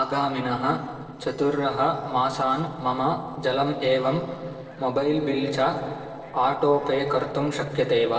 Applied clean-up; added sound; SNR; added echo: neural separator model SepFormer DNS4.